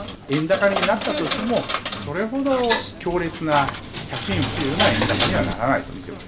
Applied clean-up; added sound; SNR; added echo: none; Coin (dropping); 3 dB; reverberation time 0.2 s.